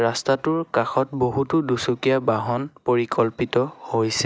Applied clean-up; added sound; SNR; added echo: none; none; none; none.